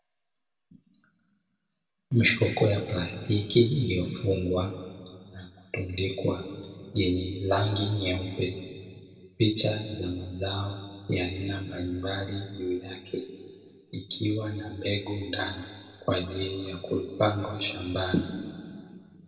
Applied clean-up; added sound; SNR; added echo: none; none; none; reverberation time 1.9 s.